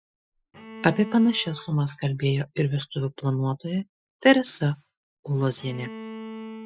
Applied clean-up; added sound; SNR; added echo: classical method Wiener filter.